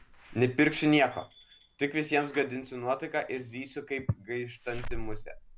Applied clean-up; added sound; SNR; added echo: none; Slam / Alarm; 11 dB; none.